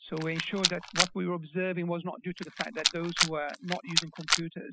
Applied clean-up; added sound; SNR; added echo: classical method spectral subtraction.